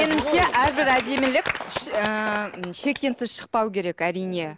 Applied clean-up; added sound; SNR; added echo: none; none; none; none.